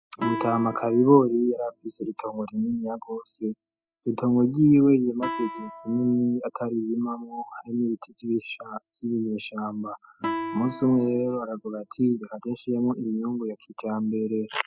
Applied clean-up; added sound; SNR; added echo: classical method spectral subtraction.